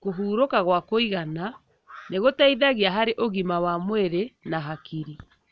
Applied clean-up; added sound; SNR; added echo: none; none; none; none.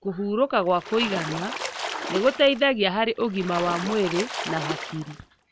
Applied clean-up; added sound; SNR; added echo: none; Splash, splatter; 8 dB; none.